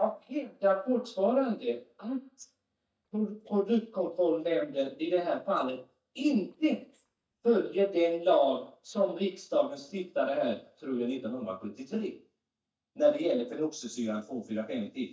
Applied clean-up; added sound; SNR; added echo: neural mask model DeepFilterNet 3.